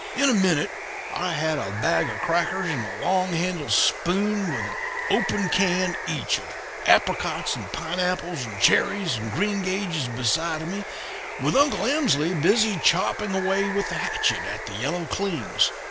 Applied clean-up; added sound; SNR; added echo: none; Water; 8 dB; none.